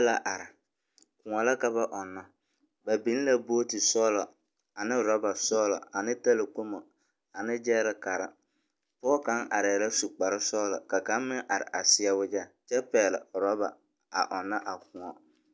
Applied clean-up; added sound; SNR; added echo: none; none; none; none.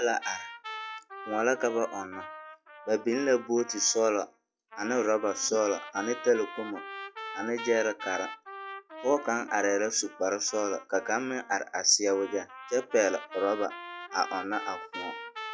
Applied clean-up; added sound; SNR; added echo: classical method log-MMSE.